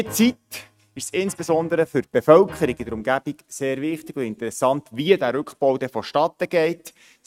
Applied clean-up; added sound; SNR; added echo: neural mask model RNNoise.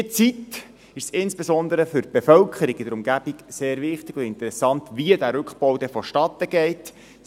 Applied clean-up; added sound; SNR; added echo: none; none; none; none.